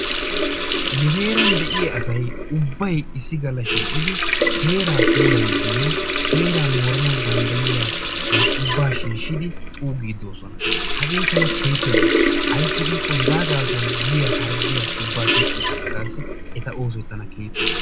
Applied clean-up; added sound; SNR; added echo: none; Water tap, faucet; -3 dB; none.